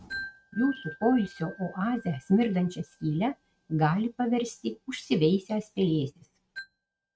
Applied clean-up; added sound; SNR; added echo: neural mask model RNNoise.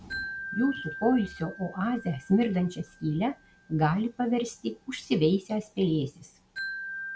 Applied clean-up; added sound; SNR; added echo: none; Wind chime; 13 dB; none.